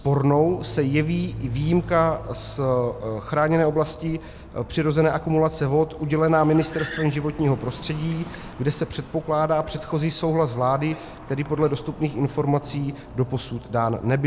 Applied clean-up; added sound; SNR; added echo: none; Car; 15 dB; none.